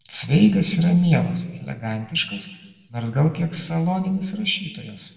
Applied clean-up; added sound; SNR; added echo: none; none; none; reverberation time 1.1 s.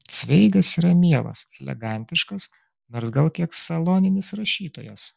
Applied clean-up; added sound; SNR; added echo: none; none; none; none.